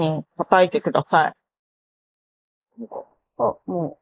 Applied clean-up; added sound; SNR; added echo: neural mask model Resemble Enhance denoiser.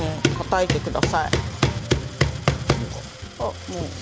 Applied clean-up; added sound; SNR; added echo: none; Coin (dropping); 20 dB; none.